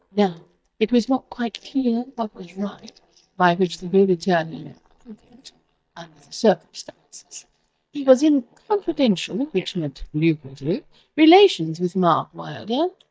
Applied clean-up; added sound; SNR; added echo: neural mask model DeepFilterNet 3.